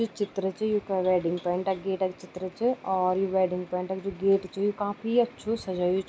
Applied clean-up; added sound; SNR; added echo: none; none; none; none.